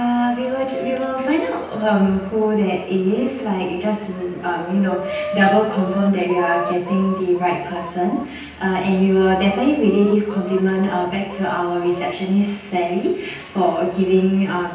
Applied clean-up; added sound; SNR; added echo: none; Chicken, rooster; 14 dB; reverberation time 0.9 s.